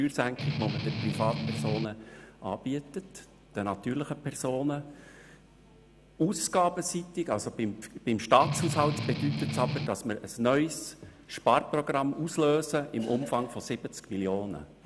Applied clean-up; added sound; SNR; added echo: none; Strum; 1 dB; none.